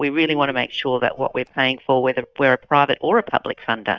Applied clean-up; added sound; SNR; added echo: neural mask model DeepFilterNet 3.